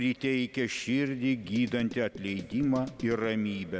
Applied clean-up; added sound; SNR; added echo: none; Drum kit; 15 dB; none.